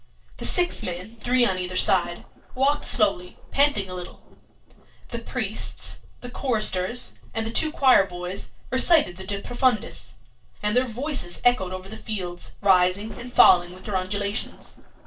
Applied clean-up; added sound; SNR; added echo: neural separator model SepFormer DNS4.